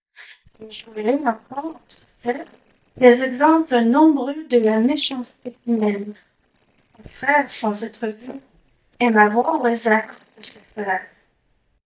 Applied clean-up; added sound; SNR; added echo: neural mask model DeepFilterNet 3.